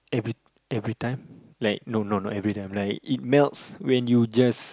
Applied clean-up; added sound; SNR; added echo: none; none; none; none.